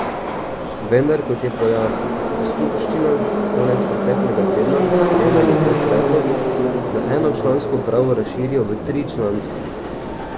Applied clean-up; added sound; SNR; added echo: none; Subway, metro, underground; -1 dB; none.